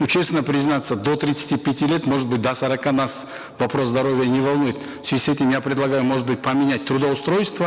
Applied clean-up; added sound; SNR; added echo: none; none; none; none.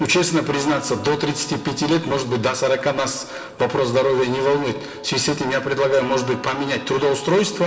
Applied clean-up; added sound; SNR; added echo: none; Electric guitar; 20 dB; reverberation time 0.5 s.